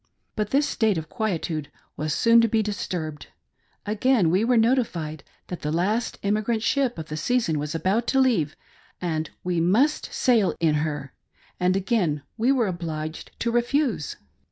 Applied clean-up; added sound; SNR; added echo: none; none; none; none.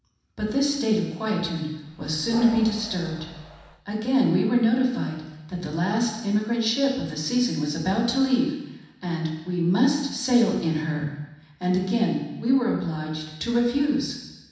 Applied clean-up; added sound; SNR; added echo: none; Train; 17 dB; reverberation time 1.1 s.